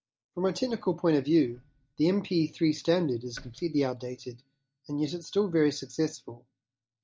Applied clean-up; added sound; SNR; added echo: neural mask model DeepFilterNet 3.